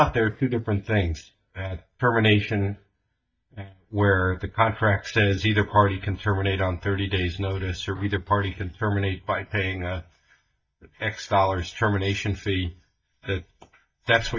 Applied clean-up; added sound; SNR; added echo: neural mask model DeepFilterNet 3.